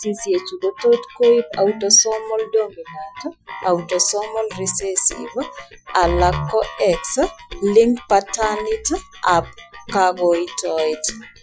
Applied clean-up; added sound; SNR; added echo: classical method Wiener filter.